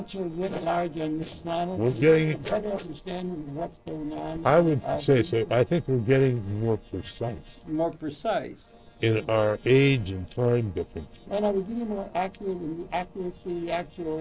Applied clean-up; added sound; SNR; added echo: neural separator model SepFormer DNS4.